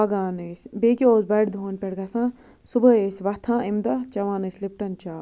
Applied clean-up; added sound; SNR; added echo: none; none; none; none.